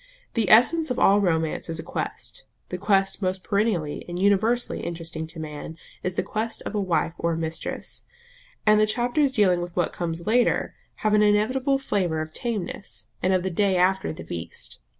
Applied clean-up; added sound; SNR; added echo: none; none; none; none.